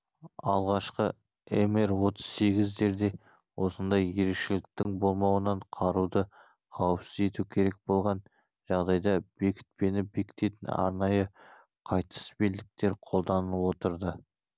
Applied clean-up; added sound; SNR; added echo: none; none; none; none.